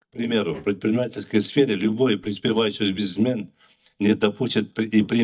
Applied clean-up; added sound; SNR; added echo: neural mask model DeepFilterNet 3.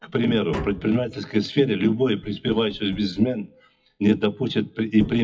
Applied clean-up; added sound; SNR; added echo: classical method WPE with log-MMSE.